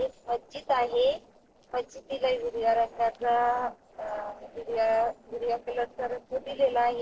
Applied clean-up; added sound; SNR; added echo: neural separator model SepFormer DNS4.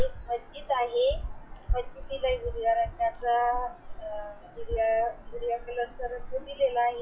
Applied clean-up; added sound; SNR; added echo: classical method WPE with log-MMSE.